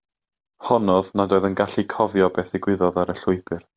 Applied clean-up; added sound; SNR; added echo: none; none; none; none.